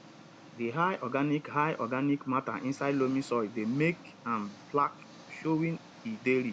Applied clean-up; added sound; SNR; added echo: none; Engine; 20 dB; none.